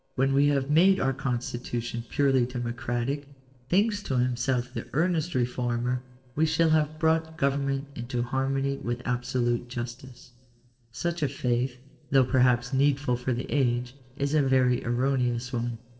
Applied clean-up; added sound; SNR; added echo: neural separator model SepFormer DNS4.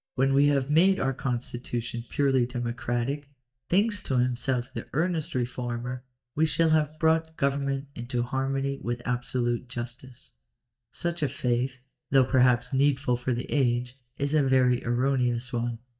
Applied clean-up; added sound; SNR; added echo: neural mask model DeepFilterNet 3.